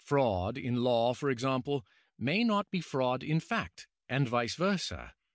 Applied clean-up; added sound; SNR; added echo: none; none; none; none.